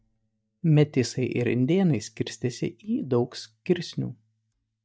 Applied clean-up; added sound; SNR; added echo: neural mask model DeepFilterNet 3.